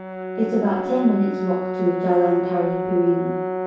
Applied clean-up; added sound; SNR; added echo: none; Brass instrument; 5 dB; reverberation time 0.7 s.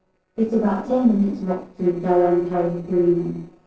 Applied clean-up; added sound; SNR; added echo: neural separator model SepFormer DNS4.